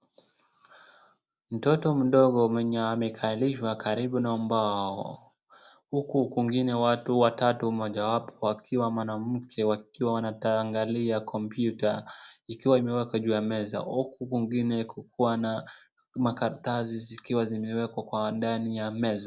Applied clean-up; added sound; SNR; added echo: none; none; none; none.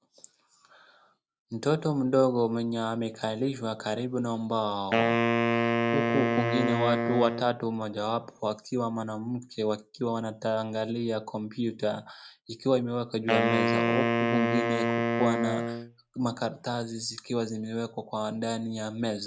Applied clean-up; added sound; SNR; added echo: none; Wind instrument, woodwind instrument; -2 dB; none.